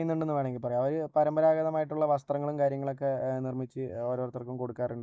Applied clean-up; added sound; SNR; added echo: neural mask model DeepFilterNet 3.